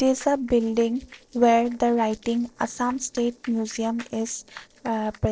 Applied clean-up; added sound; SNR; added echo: neural separator model SepFormer DNS4.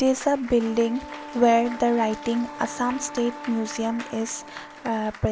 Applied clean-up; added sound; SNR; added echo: none; Wind instrument, woodwind instrument + Applause / Cheering; 14 dB; none.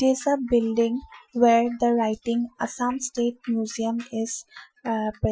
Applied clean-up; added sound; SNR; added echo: classical method Wiener filter.